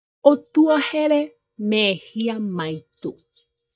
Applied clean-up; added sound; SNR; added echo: neural mask model DeepFilterNet 3.